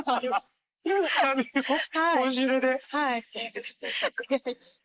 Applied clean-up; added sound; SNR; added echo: neural mask model Resemble Enhance denoiser.